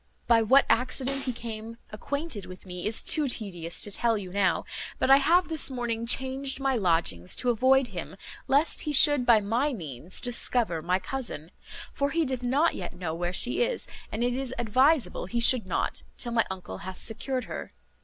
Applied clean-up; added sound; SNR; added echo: none; Snare drum; 13 dB; none.